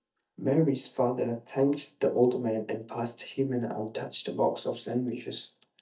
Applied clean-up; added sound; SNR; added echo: neural mask model DeepFilterNet 3.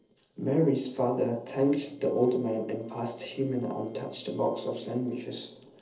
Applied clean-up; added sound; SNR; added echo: neural separator model SepFormer DNS4.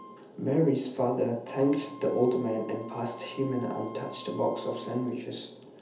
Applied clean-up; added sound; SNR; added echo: none; Wind instrument, woodwind instrument; 19 dB; reverberation time 0.7 s.